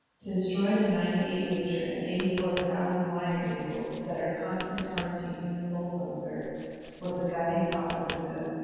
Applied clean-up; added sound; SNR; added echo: none; Tap; 15 dB; reverberation time 2.1 s.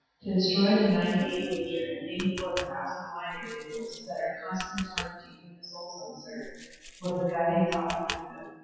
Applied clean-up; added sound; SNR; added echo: classical method WPE with log-MMSE.